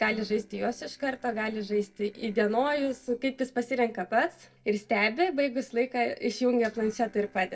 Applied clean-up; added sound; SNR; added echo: neural separator model SepFormer DNS4.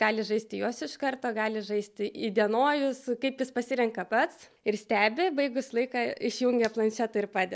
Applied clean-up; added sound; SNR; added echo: none; none; none; none.